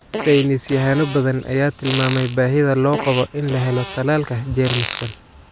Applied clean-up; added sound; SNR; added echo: none; Fart; 11 dB; none.